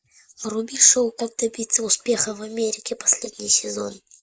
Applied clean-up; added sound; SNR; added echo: neural mask model Resemble Enhance denoiser.